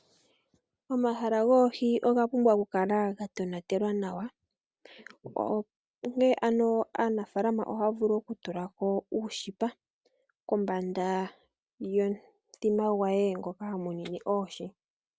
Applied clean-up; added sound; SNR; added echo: none; none; none; none.